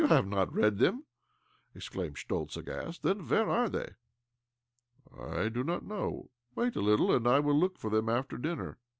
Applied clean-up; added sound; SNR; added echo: none; none; none; none.